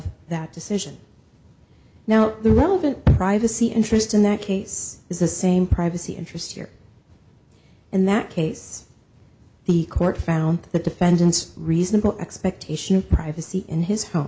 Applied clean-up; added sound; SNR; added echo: none; none; none; none.